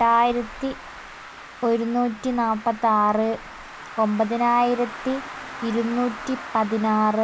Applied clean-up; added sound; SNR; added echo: none; Traffic noise, roadway noise; 14 dB; none.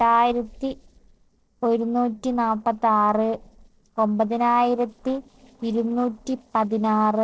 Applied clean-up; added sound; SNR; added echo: neural separator model SepFormer DNS4.